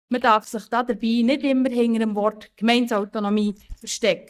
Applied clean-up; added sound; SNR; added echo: neural mask model DeepFilterNet 3.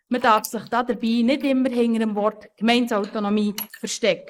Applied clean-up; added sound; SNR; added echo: neural mask model Resemble Enhance denoiser.